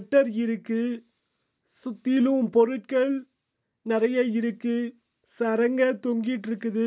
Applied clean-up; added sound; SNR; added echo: none; none; none; none.